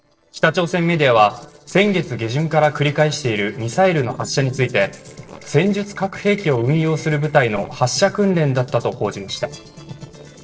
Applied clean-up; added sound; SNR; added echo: neural separator model SepFormer DNS4.